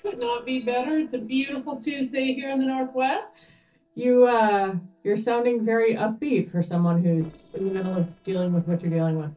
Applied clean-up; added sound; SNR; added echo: neural separator model SepFormer DNS4.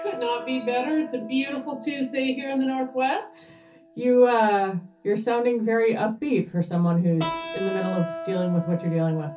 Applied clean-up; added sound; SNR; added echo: none; Keyboard (musical); 13 dB; reverberation time 0.3 s.